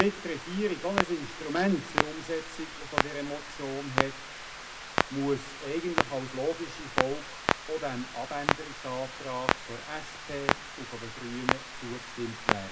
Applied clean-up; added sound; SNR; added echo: none; Clock; -1 dB; reverberation time 0.2 s.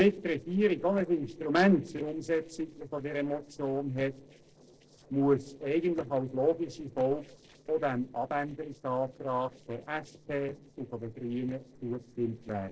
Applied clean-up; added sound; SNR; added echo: neural separator model SepFormer DNS4.